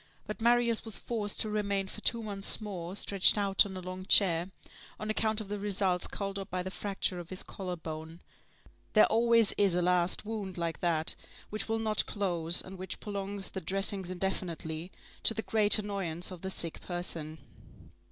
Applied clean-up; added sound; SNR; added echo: none; none; none; none.